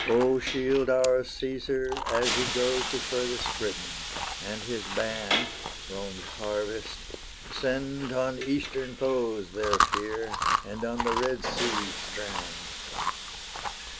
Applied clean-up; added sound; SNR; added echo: none; Chewing, mastication + Hiss; 3 dB; none.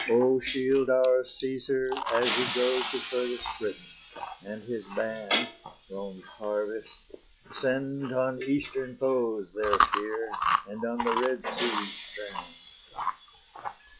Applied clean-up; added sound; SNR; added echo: classical method log-MMSE.